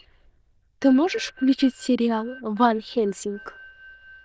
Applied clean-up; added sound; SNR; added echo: neural diffusion model UNIVERSE++.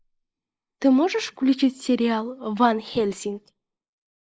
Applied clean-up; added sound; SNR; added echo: neural mask model Resemble Enhance denoiser.